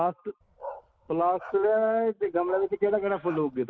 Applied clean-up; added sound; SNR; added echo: none; Bark; 17 dB; none.